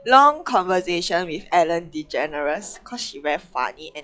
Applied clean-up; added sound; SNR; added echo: classical method log-MMSE.